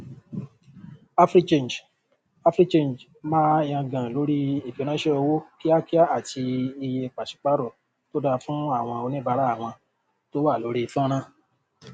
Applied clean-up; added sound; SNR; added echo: none; none; none; none.